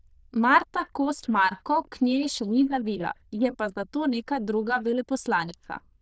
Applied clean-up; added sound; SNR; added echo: neural diffusion model UNIVERSE++.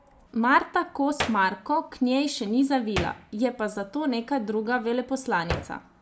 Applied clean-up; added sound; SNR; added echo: none; Whoosh, swoosh, swish + Hands; 13 dB; none.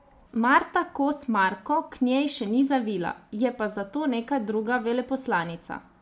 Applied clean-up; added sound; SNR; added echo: none; none; none; none.